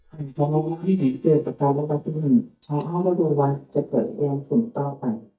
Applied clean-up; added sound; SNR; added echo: neural mask model DeepFilterNet 3.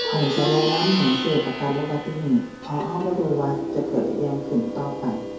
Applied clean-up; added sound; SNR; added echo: none; Plucked string instrument; 5 dB; reverberation time 2.2 s.